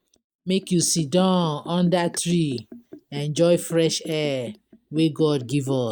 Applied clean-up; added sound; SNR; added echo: neural mask model DeepFilterNet 3.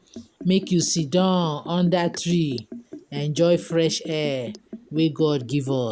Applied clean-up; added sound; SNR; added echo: none; Liquid; 16 dB; none.